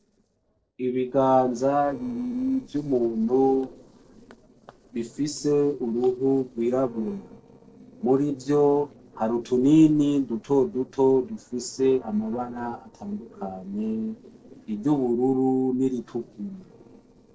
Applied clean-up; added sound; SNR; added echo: neural separator model SepFormer DNS4.